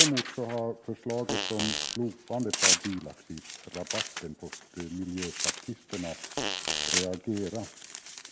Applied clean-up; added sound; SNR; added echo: none; Tearing + Fart; -3 dB; none.